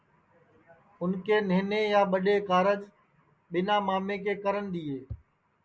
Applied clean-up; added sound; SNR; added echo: none; none; none; none.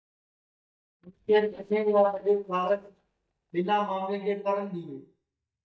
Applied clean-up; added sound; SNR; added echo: neural mask model DeepFilterNet 3.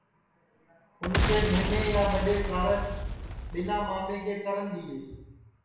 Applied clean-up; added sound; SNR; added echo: none; Boom; -1 dB; reverberation time 0.9 s.